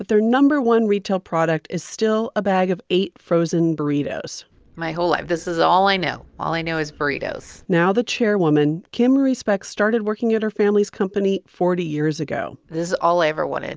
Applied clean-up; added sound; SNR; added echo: none; none; none; none.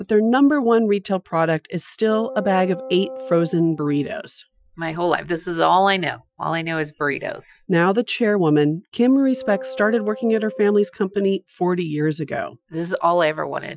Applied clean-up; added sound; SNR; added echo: classical method Wiener filter.